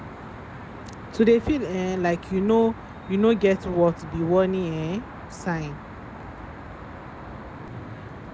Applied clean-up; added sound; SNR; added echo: none; Traffic noise, roadway noise; 13 dB; none.